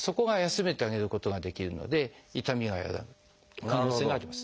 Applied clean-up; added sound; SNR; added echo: none; none; none; none.